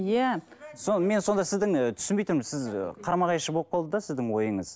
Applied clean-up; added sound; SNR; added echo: none; none; none; none.